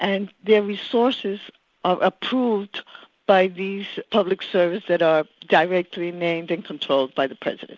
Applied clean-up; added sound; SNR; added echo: none; none; none; none.